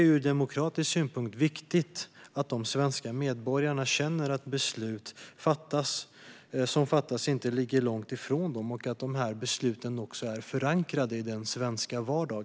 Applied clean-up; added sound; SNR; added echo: none; none; none; none.